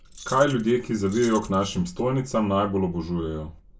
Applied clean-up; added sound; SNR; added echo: none; Keys jangling; 18 dB; reverberation time 0.2 s.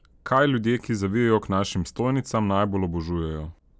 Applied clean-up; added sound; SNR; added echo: none; none; none; none.